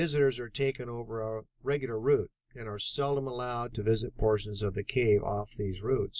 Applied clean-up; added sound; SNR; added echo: none; none; none; none.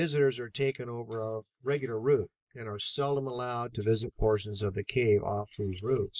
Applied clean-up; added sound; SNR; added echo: neural mask model Resemble Enhance denoiser.